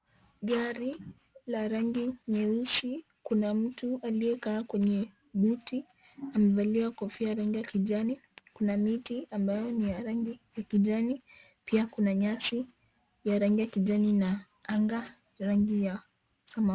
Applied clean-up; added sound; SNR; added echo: none; none; none; none.